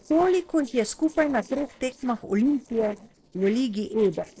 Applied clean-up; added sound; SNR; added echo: neural separator model SepFormer DNS4.